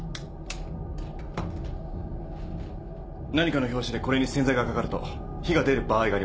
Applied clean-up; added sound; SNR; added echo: none; none; none; none.